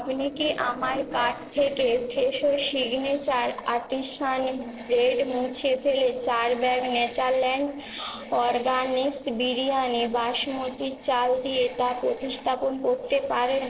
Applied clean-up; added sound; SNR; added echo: neural separator model SepFormer DNS4.